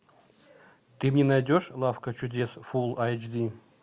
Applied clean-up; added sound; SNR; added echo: none; none; none; none.